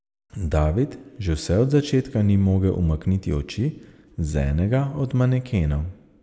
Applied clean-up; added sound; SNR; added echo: none; none; none; none.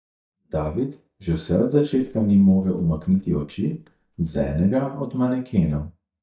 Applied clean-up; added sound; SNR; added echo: neural mask model DeepFilterNet 3.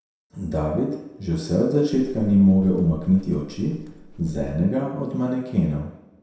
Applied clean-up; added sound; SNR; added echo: none; Livestock, farm animals, working animals; 19 dB; reverberation time 0.7 s.